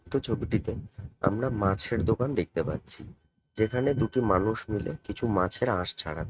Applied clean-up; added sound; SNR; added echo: neural mask model RNNoise.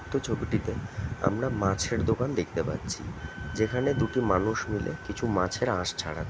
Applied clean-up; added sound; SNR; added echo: none; Wind instrument, woodwind instrument; 20 dB; none.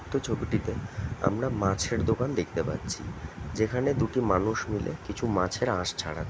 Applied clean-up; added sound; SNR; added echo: none; none; none; none.